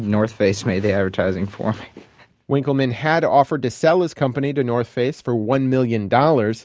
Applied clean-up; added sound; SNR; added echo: none; none; none; none.